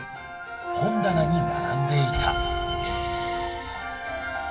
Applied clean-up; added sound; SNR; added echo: none; Brass instrument; 2 dB; reverberation time 2.9 s.